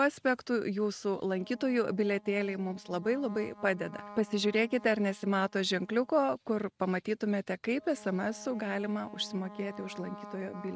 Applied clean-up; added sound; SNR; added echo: neural mask model RNNoise.